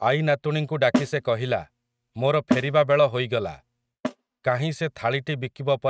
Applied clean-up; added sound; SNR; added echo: neural mask model RNNoise.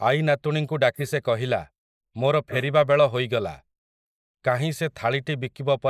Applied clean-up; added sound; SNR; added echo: neural mask model Resemble Enhance denoiser.